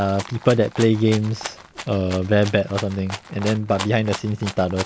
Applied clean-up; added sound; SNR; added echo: none; Rattle (instrument); 14 dB; none.